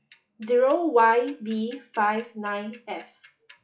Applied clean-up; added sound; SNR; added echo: classical method log-MMSE.